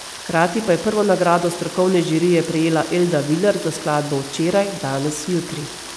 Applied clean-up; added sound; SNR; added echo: none; Rain; 13 dB; none.